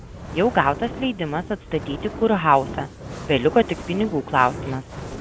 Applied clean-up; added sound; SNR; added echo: none; Fire; 12 dB; none.